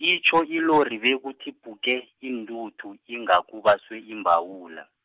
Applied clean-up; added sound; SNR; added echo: none; none; none; none.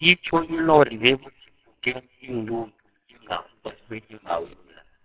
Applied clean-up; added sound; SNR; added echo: neural separator model SepFormer WHAMR!.